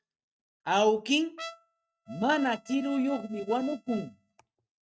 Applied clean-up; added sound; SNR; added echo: neural mask model RNNoise.